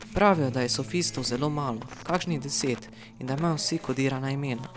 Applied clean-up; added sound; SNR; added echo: none; Crackle + Acoustic guitar; 14 dB; none.